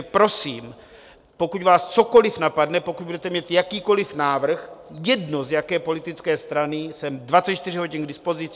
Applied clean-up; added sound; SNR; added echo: none; none; none; none.